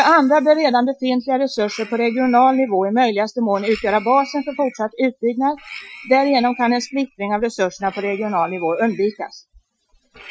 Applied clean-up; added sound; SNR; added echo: classical method Wiener filter.